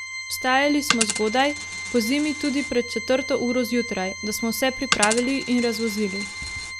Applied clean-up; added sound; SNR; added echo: none; Coin (dropping) + Organ; 6 dB; none.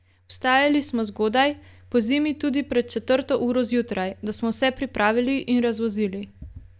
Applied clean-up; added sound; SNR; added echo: none; none; none; none.